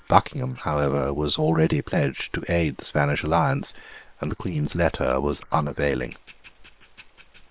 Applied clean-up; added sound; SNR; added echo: neural separator model SepFormer WHAM!.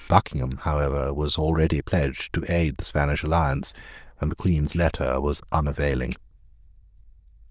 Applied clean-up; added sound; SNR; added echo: neural diffusion model UNIVERSE++.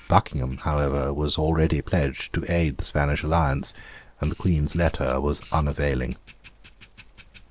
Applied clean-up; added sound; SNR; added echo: neural separator model SepFormer DNS4.